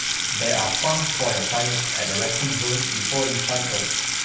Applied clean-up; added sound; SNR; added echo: none; Sink (filling or washing) / Water tap, faucet; -3 dB; reverberation time 0.3 s.